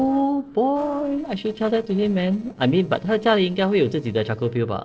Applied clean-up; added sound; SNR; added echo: neural separator model SepFormer DNS4.